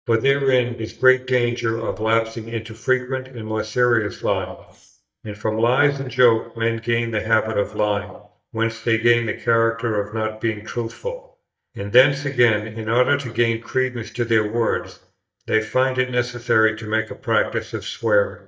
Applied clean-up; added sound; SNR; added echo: neural mask model DeepFilterNet 3.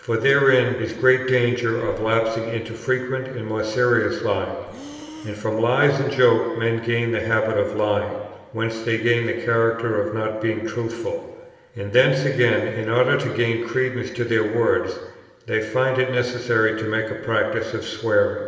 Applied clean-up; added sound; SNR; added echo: none; Breathing; 18 dB; reverberation time 1.3 s.